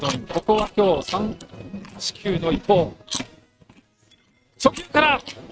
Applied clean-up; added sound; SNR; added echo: neural mask model RNNoise.